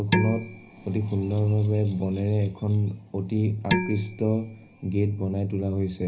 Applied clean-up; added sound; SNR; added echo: none; Dishes, pots, and pans; 5 dB; reverberation time 0.4 s.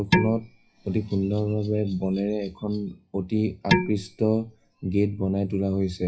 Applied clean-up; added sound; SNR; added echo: classical method WPE with log-MMSE.